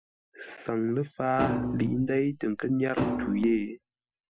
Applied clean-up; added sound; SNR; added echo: classical method Wiener filter.